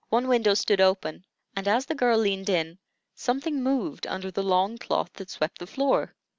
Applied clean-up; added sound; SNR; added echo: none; none; none; none.